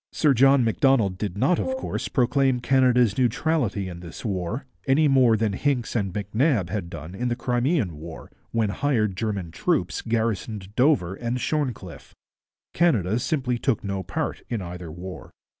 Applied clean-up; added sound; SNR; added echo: none; Brass instrument; 13 dB; none.